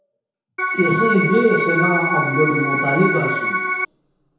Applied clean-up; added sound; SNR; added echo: none; Organ; 0 dB; reverberation time 0.9 s.